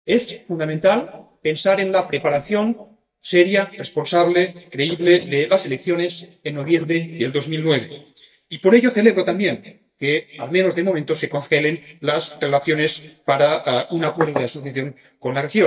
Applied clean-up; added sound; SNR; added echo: neural mask model DeepFilterNet 3.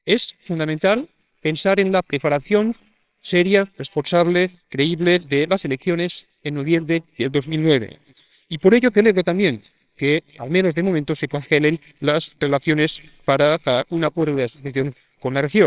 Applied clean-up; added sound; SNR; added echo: neural separator model SepFormer WHAMR!.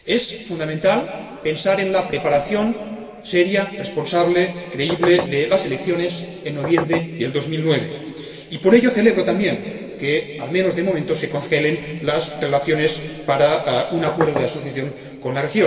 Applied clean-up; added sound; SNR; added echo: none; Knock; 4 dB; reverberation time 2.5 s.